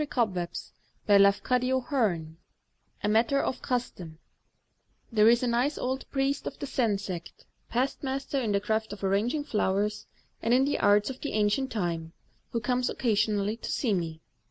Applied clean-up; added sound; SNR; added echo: none; none; none; none.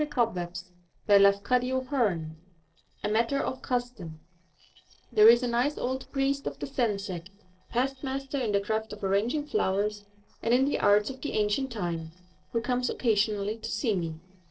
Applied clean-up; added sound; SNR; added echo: neural separator model SepFormer DNS4.